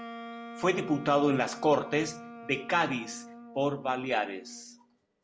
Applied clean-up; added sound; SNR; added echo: none; Wind instrument, woodwind instrument; 15 dB; none.